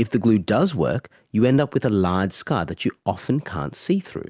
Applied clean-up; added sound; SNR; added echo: none; none; none; none.